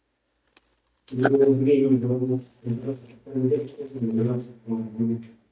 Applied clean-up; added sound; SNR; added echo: neural mask model DeepFilterNet 3.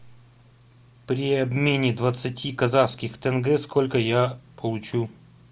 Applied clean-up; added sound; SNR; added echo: none; none; none; none.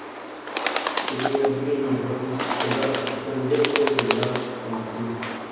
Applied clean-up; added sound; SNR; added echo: none; Bird; 2 dB; reverberation time 2.2 s.